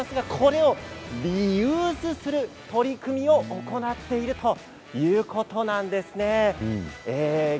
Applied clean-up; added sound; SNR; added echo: none; none; none; none.